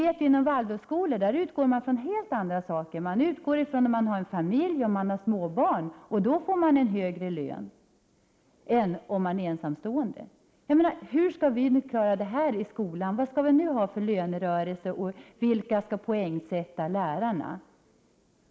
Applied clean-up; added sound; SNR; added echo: none; none; none; none.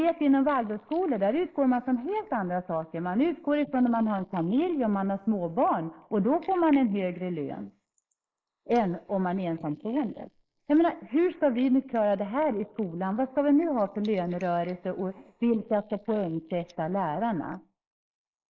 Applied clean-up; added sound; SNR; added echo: neural mask model Resemble Enhance denoiser.